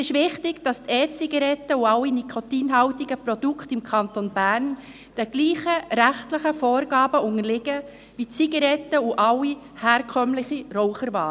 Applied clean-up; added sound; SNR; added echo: none; none; none; none.